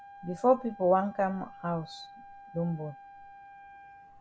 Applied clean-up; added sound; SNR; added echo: none; Wind instrument, woodwind instrument; 18 dB; none.